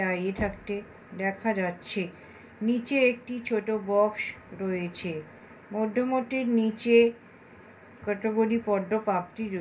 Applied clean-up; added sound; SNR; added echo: none; Knock; 19 dB; reverberation time 0.2 s.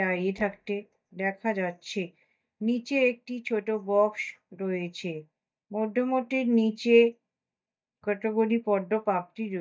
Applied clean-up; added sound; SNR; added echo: neural mask model DeepFilterNet 3.